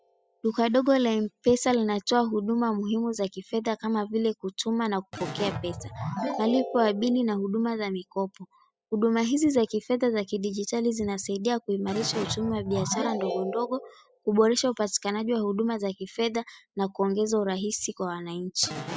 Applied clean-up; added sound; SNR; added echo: classical method spectral subtraction.